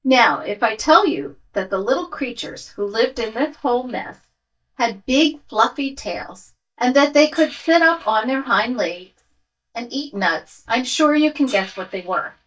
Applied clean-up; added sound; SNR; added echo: neural mask model DeepFilterNet 3.